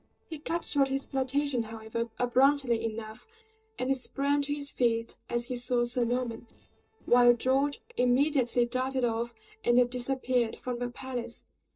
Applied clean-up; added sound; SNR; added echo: neural separator model SepFormer DNS4.